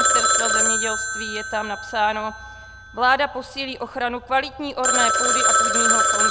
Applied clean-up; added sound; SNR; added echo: none; Telephone; -4 dB; none.